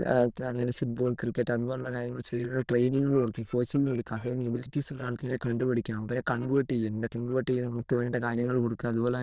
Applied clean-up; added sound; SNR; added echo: neural diffusion model UNIVERSE++.